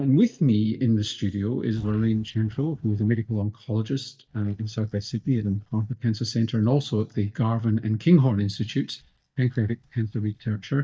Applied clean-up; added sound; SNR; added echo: neural mask model DeepFilterNet 3.